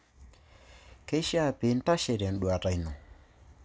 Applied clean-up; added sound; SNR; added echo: none; none; none; none.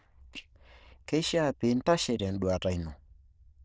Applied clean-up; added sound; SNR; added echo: neural diffusion model UNIVERSE++.